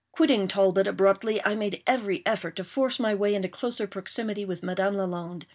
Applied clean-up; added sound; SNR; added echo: none; none; none; none.